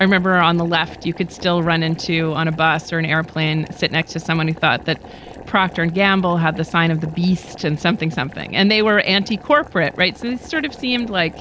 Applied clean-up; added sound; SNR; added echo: none; Boiling; 18 dB; none.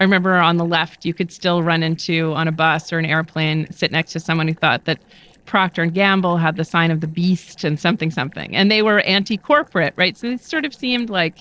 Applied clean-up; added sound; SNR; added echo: neural separator model SepFormer DNS4.